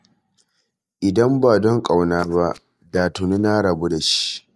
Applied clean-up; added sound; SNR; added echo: neural mask model DeepFilterNet 3.